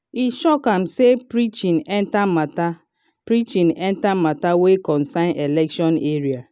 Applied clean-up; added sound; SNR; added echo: none; none; none; none.